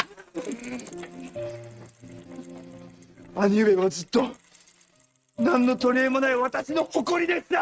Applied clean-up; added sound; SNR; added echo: neural mask model RNNoise.